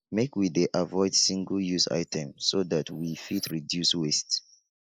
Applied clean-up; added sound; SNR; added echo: neural mask model Resemble Enhance denoiser.